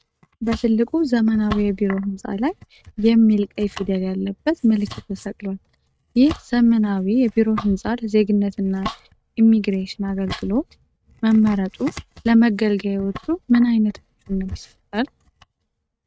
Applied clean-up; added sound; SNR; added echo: neural mask model RNNoise.